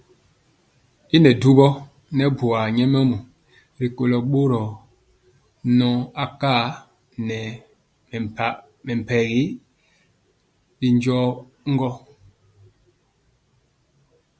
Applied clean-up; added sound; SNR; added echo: none; none; none; none.